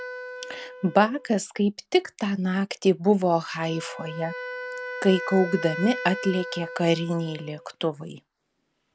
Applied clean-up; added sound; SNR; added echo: none; Wind instrument, woodwind instrument; 12 dB; none.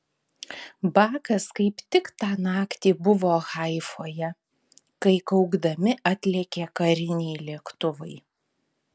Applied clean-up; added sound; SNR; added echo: none; none; none; none.